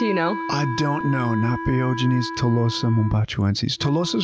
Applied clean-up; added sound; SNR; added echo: none; Wind instrument, woodwind instrument; 9 dB; none.